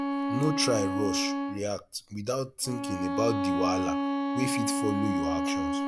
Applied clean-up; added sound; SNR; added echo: none; Bowed string instrument; -1 dB; none.